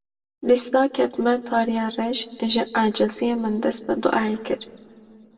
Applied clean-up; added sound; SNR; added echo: none; none; none; reverberation time 1.7 s.